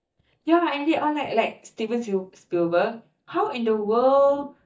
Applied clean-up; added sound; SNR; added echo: neural mask model DeepFilterNet 3.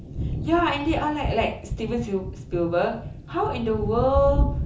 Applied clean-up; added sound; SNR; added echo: none; Thunder; 4 dB; reverberation time 0.8 s.